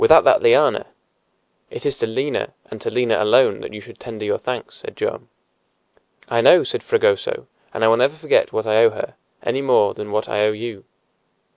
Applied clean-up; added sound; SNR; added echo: none; none; none; none.